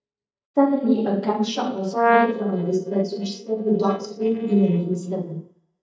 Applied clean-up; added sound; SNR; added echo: neural mask model DeepFilterNet 3.